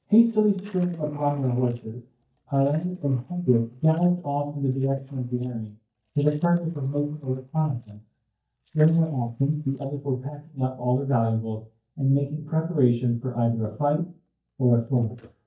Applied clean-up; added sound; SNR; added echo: neural mask model DeepFilterNet 3.